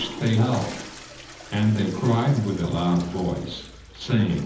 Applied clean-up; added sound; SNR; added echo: none; Toilet flush / Water; 17 dB; reverberation time 0.8 s.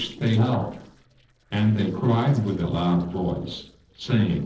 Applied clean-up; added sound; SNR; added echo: neural separator model SepFormer DNS4.